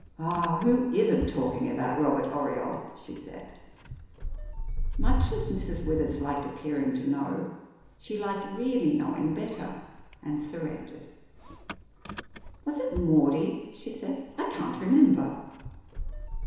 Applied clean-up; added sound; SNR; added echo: none; Engine starting / Motor vehicle (road); 7 dB; reverberation time 1.0 s.